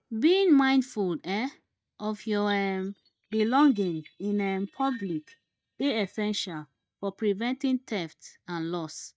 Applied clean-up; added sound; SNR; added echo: neural mask model DeepFilterNet 3.